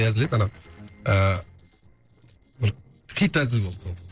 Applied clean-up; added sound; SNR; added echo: neural separator model SepFormer DNS4.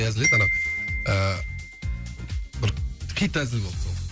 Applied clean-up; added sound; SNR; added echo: none; Glockenspiel; 3 dB; none.